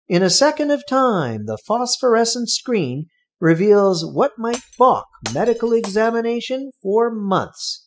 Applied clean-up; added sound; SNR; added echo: classical method spectral subtraction.